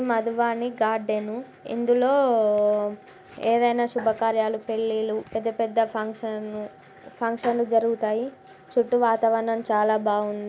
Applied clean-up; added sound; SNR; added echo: none; none; none; none.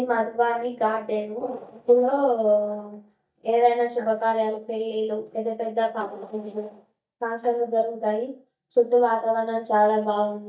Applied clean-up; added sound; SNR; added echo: neural mask model DeepFilterNet 3.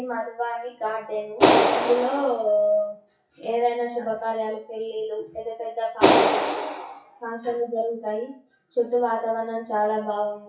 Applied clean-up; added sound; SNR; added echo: classical method WPE with log-MMSE.